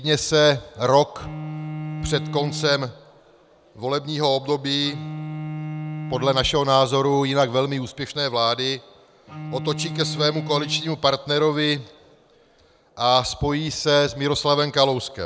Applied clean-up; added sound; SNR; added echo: none; Bowed string instrument; 11 dB; none.